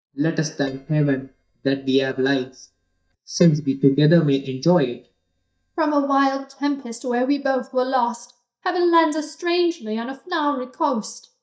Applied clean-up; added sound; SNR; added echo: neural mask model DeepFilterNet 3.